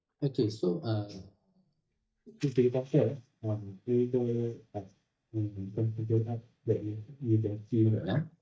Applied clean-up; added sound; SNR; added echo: neural mask model DeepFilterNet 3.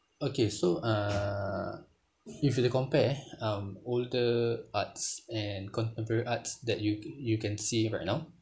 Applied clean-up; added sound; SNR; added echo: none; none; none; none.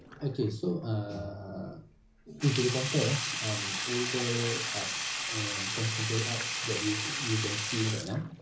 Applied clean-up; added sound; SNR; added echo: none; Sink (filling or washing); 2 dB; reverberation time 0.5 s.